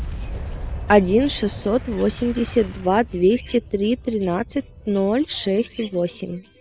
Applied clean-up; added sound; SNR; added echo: none; Boom; 12 dB; none.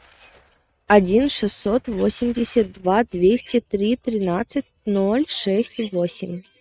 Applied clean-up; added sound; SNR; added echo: neural mask model RNNoise.